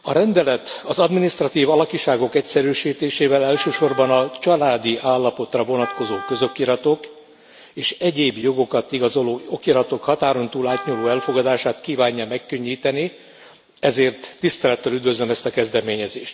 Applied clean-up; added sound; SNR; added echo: none; Wind instrument, woodwind instrument; 14 dB; none.